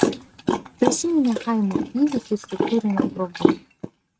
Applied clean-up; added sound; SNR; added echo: neural mask model RNNoise.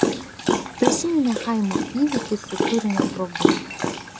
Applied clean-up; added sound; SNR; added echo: none; Dog; -1 dB; none.